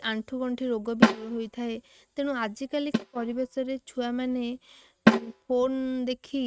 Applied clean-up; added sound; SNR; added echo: neural mask model RNNoise.